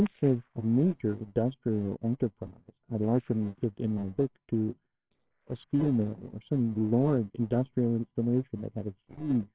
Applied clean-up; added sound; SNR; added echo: neural separator model SepFormer WHAMR!.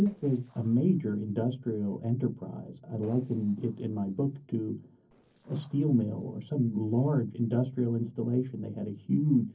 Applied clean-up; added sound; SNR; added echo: neural separator model SepFormer DNS4.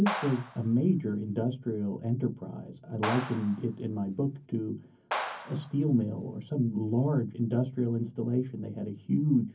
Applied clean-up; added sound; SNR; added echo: none; Clapping; 9 dB; reverberation time 0.3 s.